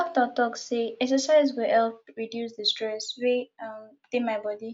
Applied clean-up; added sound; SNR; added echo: none; none; none; none.